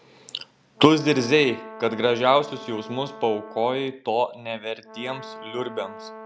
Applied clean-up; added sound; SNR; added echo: none; Brass instrument; 17 dB; none.